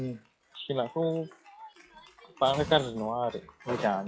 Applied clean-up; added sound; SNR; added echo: classical method log-MMSE.